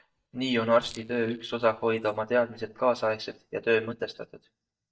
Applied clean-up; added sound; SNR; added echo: neural mask model DeepFilterNet 3.